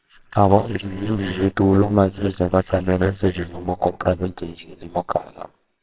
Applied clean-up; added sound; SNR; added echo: neural separator model SepFormer WHAMR!.